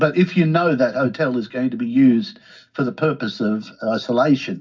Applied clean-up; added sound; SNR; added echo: none; none; none; reverberation time 0.4 s.